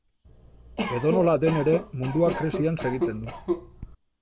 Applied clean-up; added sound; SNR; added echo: none; Cough; 6 dB; none.